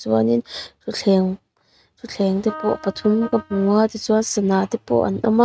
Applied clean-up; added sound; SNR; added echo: neural mask model RNNoise.